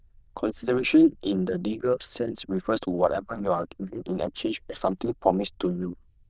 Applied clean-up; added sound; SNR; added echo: neural diffusion model UNIVERSE++.